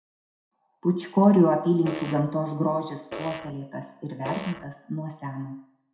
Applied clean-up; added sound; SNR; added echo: none; Fart; 11 dB; reverberation time 0.5 s.